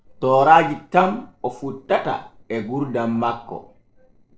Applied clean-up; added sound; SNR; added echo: neural separator model SepFormer DNS4.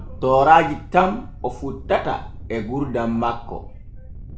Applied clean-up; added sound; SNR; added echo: none; Thunder; 13 dB; reverberation time 0.4 s.